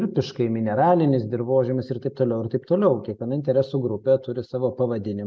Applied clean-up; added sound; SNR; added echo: none; none; none; none.